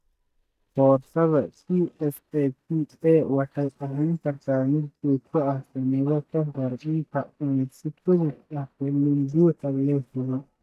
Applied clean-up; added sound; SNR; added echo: neural mask model DeepFilterNet 3.